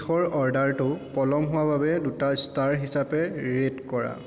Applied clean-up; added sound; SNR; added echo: none; none; none; none.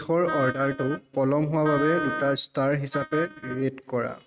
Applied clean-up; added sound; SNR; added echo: neural mask model RNNoise.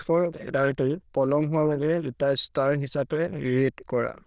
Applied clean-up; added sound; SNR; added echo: neural diffusion model UNIVERSE++.